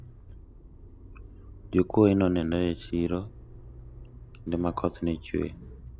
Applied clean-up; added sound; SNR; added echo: none; Motor vehicle (road); 17 dB; none.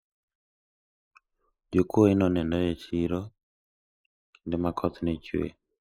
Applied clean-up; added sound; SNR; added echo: neural mask model Resemble Enhance denoiser.